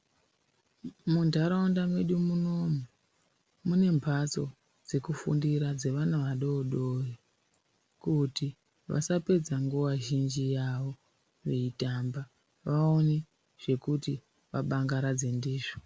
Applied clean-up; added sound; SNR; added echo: none; none; none; none.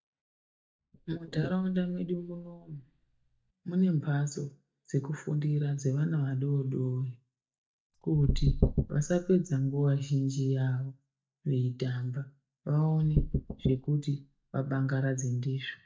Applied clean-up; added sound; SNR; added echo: neural mask model DeepFilterNet 3.